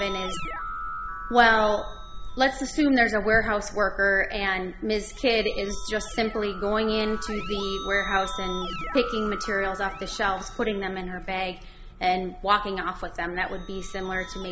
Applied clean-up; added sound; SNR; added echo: none; Keyboard (musical); 13 dB; none.